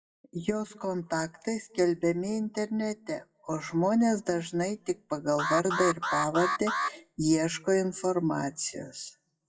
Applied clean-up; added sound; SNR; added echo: classical method WPE with log-MMSE.